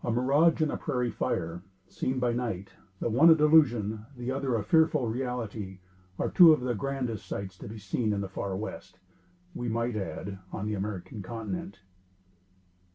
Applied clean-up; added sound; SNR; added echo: none; none; none; none.